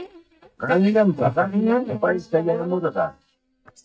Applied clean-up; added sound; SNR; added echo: neural mask model DeepFilterNet 3.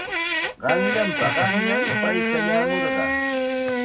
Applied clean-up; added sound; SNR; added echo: none; Fart; -4 dB; reverberation time 0.4 s.